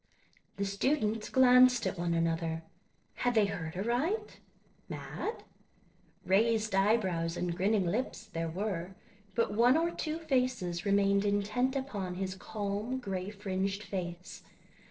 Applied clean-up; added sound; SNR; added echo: neural separator model SepFormer DNS4.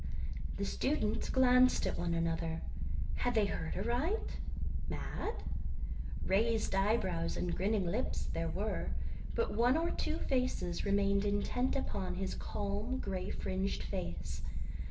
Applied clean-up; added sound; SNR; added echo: none; Purr; 1 dB; reverberation time 0.6 s.